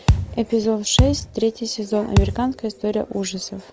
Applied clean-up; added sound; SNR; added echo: none; Thump, thud; -1 dB; none.